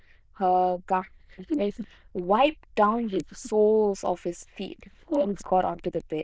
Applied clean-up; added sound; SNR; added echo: neural diffusion model UNIVERSE++.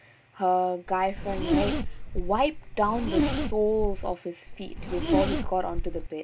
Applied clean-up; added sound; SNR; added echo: none; Zipper (clothing); 0 dB; none.